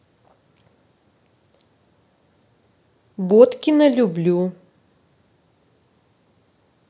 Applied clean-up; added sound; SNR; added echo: none; none; none; none.